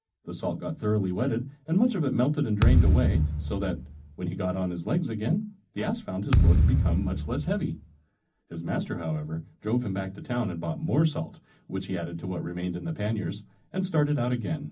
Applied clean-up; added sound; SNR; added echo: none; Thump, thud; -3 dB; reverberation time 0.4 s.